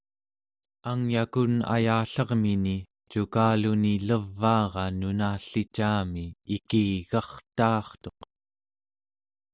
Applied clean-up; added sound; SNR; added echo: none; none; none; none.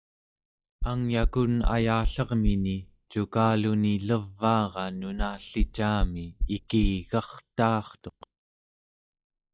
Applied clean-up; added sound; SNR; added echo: classical method log-MMSE.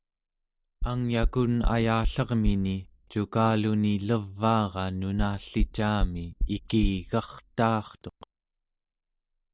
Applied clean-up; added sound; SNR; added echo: none; Knock; 5 dB; none.